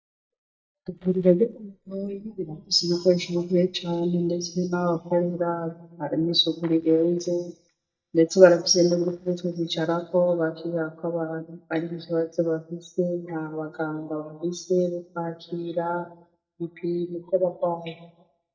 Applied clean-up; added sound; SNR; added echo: neural mask model DeepFilterNet 3.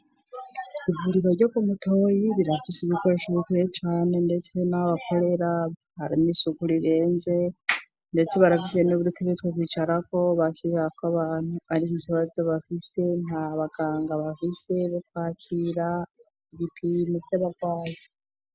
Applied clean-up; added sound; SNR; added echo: none; none; none; none.